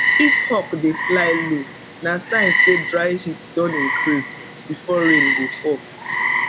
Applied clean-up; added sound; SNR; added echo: none; Frog; 0 dB; none.